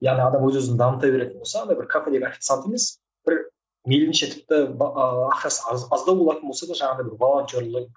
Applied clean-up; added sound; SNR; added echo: none; none; none; none.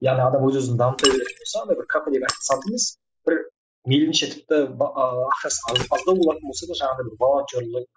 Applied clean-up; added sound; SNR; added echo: classical method spectral subtraction.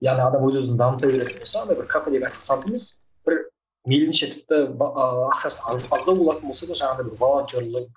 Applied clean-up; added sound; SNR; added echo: neural separator model SepFormer DNS4.